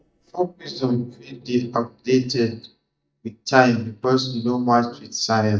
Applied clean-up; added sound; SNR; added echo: neural mask model DeepFilterNet 3.